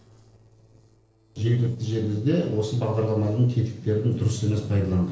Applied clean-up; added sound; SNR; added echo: neural separator model SepFormer DNS4.